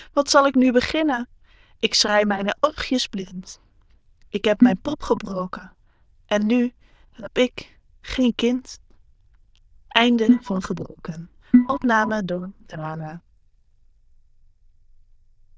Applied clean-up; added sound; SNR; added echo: neural diffusion model UNIVERSE++.